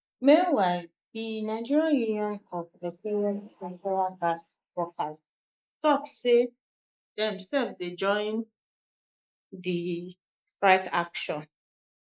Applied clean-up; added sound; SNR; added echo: neural mask model Resemble Enhance denoiser.